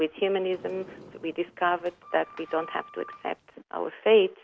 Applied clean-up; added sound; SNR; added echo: none; Sliding door; 19 dB; none.